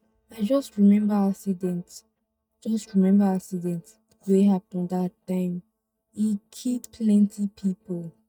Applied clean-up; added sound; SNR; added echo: neural mask model DeepFilterNet 3.